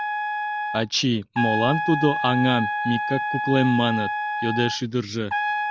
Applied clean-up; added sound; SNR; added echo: none; Trumpet; 2 dB; none.